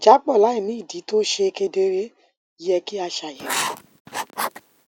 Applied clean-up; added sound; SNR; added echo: none; Writing; 7 dB; none.